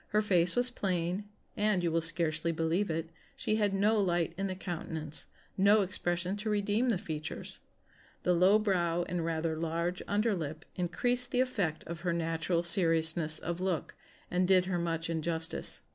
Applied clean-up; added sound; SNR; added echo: none; none; none; none.